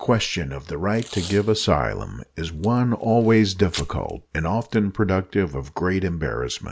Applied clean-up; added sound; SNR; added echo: none; Packing tape, duct tape; 18 dB; none.